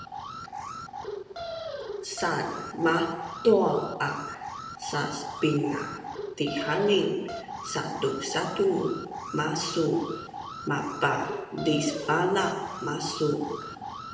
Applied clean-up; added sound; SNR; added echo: none; Alarm; 9 dB; reverberation time 1.1 s.